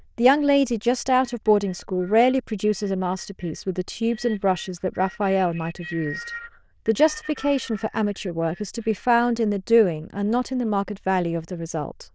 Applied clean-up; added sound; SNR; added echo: neural diffusion model UNIVERSE++.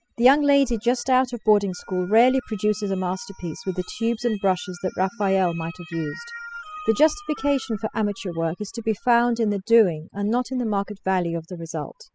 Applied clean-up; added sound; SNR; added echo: classical method spectral subtraction.